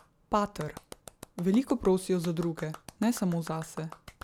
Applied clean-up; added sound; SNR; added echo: none; Clapping; 18 dB; none.